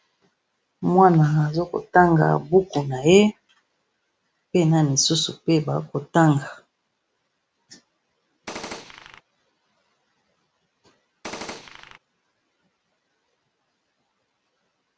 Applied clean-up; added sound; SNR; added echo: none; Gunshot, gunfire; 13 dB; none.